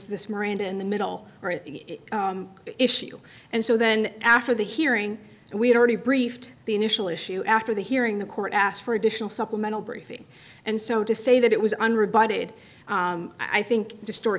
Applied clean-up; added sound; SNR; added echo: none; none; none; none.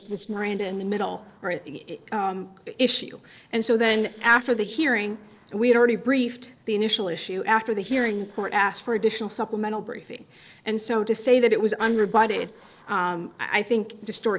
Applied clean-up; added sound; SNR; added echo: neural separator model SepFormer DNS4.